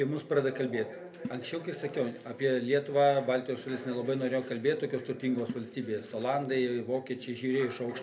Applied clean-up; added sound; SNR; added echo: none; Water / Splash, splatter; 18 dB; reverberation time 0.3 s.